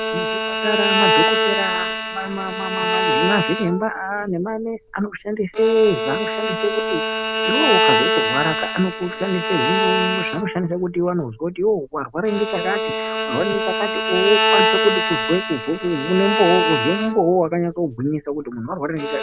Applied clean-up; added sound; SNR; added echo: none; Bowed string instrument; 0 dB; none.